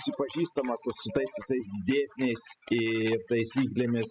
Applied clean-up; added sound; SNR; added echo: classical method spectral subtraction.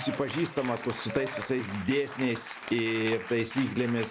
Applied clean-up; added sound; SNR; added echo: none; Applause / Cheering; 10 dB; none.